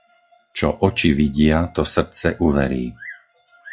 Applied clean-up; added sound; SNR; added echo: classical method log-MMSE.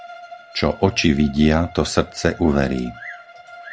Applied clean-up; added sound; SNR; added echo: none; Bowed string instrument + Bird vocalization, bird call, bird song; 19 dB; none.